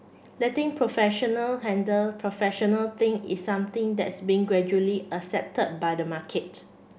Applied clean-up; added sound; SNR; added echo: none; none; none; none.